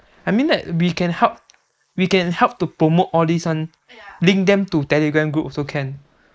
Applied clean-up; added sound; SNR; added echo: neural mask model Resemble Enhance denoiser.